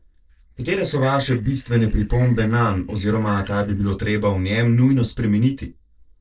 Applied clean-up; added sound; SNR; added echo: neural separator model SepFormer DNS4.